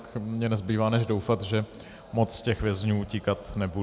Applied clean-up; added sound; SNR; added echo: none; none; none; none.